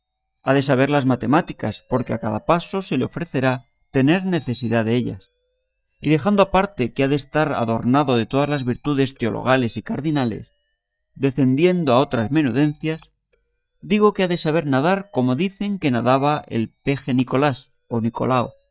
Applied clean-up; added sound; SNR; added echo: neural mask model DeepFilterNet 3.